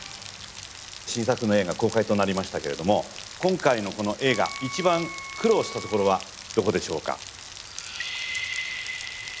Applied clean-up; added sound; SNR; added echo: none; Rain + Wind instrument, woodwind instrument; 12 dB; none.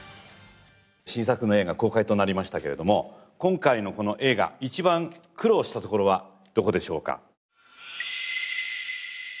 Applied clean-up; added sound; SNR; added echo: none; none; none; none.